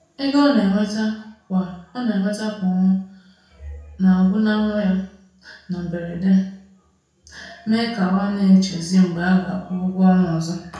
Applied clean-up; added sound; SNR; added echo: none; none; none; reverberation time 0.5 s.